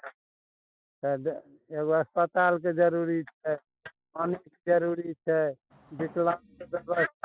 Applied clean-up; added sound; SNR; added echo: classical method Wiener filter.